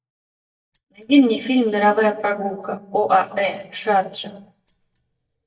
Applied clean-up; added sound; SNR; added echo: neural mask model DeepFilterNet 3.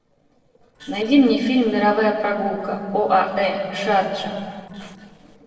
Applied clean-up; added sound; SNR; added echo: neural separator model SepFormer DNS4.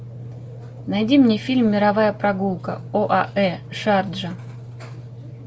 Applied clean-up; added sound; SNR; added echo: none; none; none; none.